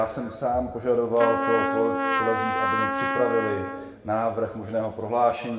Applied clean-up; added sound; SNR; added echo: none; Trumpet; 2 dB; reverberation time 1.5 s.